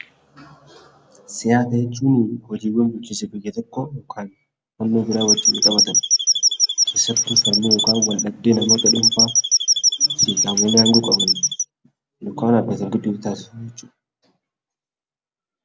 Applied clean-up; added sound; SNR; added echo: none; Squeak / Chirp, tweet; -5 dB; none.